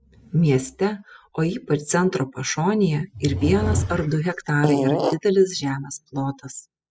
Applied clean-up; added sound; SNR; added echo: classical method spectral subtraction.